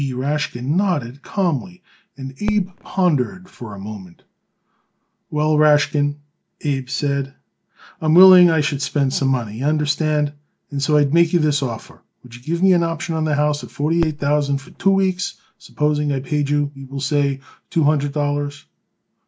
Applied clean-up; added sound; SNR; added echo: none; Fireworks; 18 dB; none.